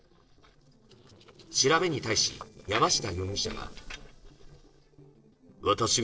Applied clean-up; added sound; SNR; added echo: neural separator model SepFormer DNS4.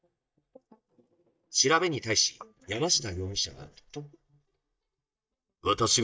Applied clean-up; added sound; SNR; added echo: neural mask model DeepFilterNet 3.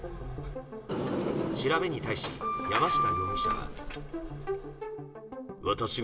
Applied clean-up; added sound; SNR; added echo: none; Sliding door; -1 dB; reverberation time 2.2 s.